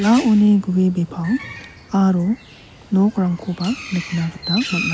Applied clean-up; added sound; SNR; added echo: none; Bird; 13 dB; none.